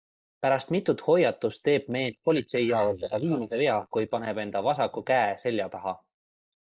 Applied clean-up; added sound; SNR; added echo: neural mask model Resemble Enhance denoiser.